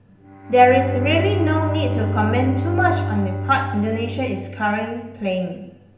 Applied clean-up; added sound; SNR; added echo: none; Bowed string instrument; 4 dB; reverberation time 0.8 s.